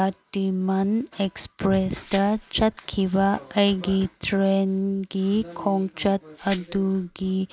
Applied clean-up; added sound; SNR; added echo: none; Glass; 20 dB; none.